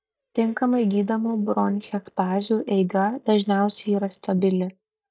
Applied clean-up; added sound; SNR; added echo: neural mask model DeepFilterNet 3.